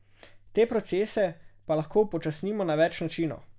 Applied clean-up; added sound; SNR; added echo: none; none; none; none.